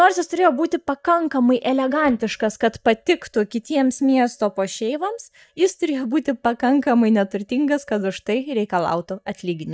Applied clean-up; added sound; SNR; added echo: neural mask model DeepFilterNet 3.